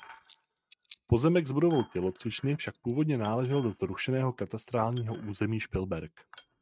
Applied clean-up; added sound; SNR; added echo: neural mask model RNNoise.